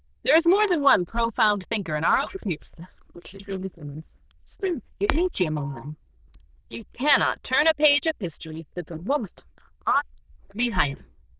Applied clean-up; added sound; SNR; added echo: neural diffusion model UNIVERSE++.